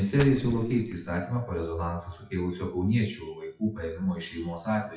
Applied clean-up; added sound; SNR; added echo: classical method WPE with log-MMSE.